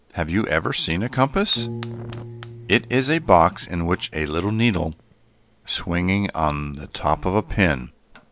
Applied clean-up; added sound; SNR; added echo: none; Fire + Piano; 16 dB; none.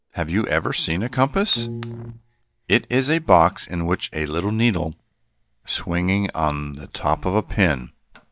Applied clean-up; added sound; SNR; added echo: neural mask model DeepFilterNet 3.